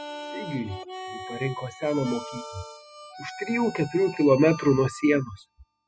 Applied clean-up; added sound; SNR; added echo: classical method spectral subtraction.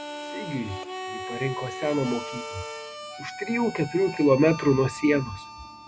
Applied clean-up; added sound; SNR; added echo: none; Harmonica; 10 dB; none.